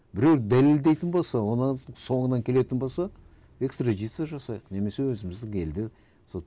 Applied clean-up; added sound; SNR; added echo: none; none; none; none.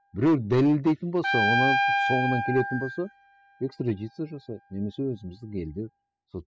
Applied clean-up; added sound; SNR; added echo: classical method spectral subtraction.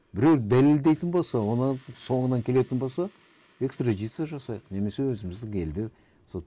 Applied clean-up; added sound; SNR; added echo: neural mask model Resemble Enhance denoiser.